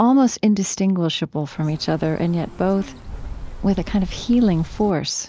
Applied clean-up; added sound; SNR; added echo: none; Bird; 13 dB; none.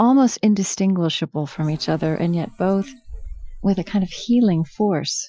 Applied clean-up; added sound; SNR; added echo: classical method Wiener filter.